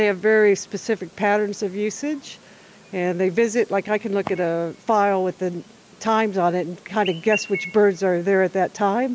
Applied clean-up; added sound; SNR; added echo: none; Chirp, tweet; 19 dB; none.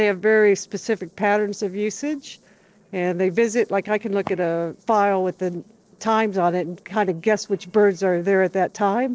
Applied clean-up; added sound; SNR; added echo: neural separator model SepFormer DNS4.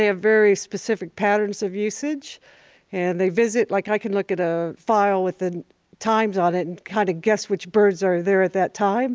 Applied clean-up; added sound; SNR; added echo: none; none; none; none.